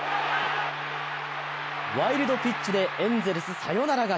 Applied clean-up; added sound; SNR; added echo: none; Bowed string instrument; 20 dB; none.